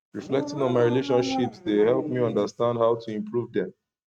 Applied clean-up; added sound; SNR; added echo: neural mask model RNNoise.